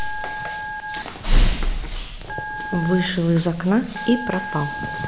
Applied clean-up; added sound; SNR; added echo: none; Telephone; 11 dB; none.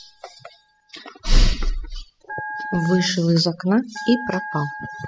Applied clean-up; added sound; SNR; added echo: classical method spectral subtraction.